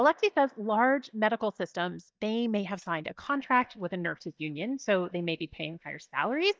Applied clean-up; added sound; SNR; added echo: neural mask model DeepFilterNet 3.